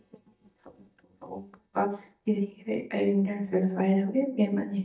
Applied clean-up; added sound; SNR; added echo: neural mask model DeepFilterNet 3.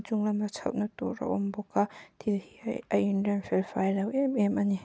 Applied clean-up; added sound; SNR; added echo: none; none; none; none.